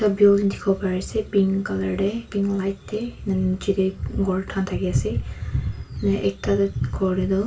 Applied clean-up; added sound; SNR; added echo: none; none; none; reverberation time 0.2 s.